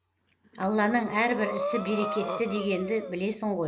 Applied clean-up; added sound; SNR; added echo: none; Breathing; 7 dB; none.